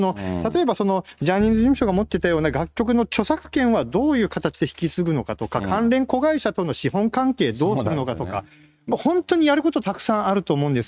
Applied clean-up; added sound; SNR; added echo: neural mask model RNNoise.